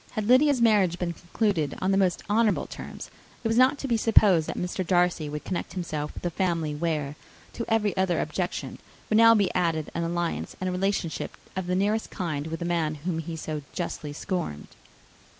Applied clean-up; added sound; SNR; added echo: none; none; none; none.